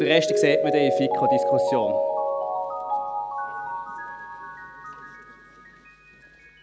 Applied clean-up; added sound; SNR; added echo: none; Mallet percussion; -3 dB; none.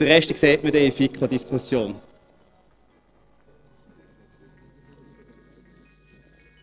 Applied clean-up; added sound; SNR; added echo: neural separator model SepFormer DNS4.